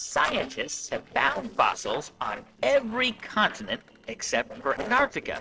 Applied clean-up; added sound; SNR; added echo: neural separator model SepFormer DNS4.